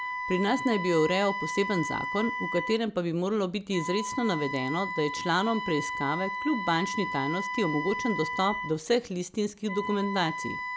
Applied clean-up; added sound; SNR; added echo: none; Wind instrument, woodwind instrument; 6 dB; none.